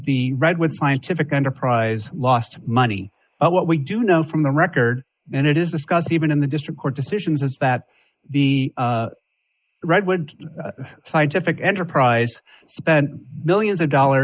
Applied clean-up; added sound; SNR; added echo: neural mask model Resemble Enhance denoiser.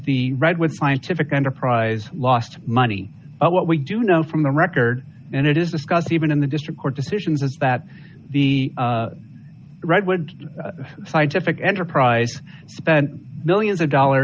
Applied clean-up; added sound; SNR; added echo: none; none; none; none.